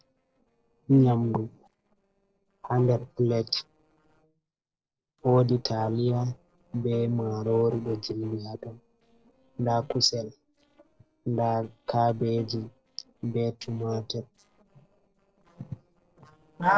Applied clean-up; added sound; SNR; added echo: neural separator model SepFormer DNS4.